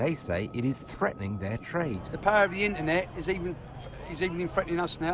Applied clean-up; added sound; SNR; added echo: none; none; none; none.